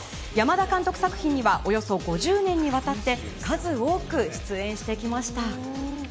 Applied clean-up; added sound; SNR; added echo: none; none; none; none.